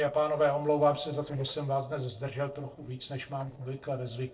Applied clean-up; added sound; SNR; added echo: neural separator model SepFormer DNS4.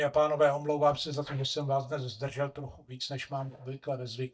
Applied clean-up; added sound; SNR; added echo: neural mask model DeepFilterNet 3.